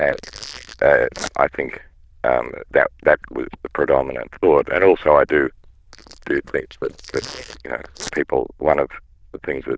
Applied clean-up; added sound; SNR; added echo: neural diffusion model UNIVERSE++.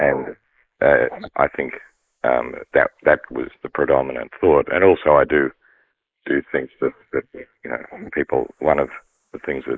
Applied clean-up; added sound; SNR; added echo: neural mask model Resemble Enhance denoiser.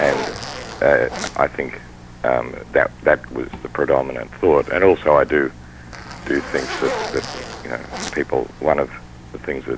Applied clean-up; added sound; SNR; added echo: none; Zipper (clothing); 12 dB; none.